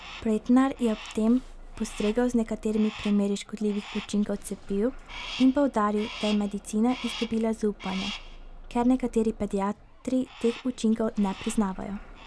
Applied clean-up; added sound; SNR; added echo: none; Engine starting / Bus + Crow; 15 dB; none.